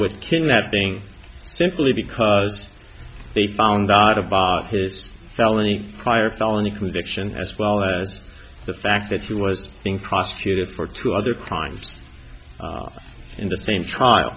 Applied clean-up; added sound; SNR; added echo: none; none; none; none.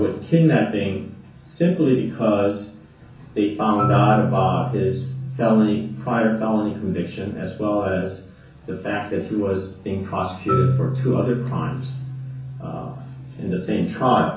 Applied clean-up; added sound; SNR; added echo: none; Marimba, xylophone; 7 dB; reverberation time 0.6 s.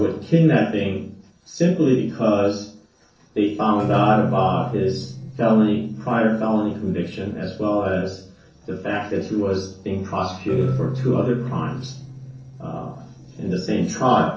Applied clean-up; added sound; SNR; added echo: neural separator model SepFormer DNS4.